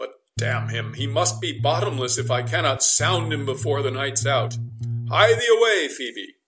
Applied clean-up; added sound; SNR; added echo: none; Bass guitar; 5 dB; none.